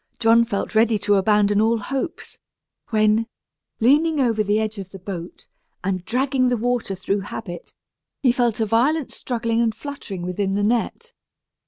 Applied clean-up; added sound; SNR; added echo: none; none; none; none.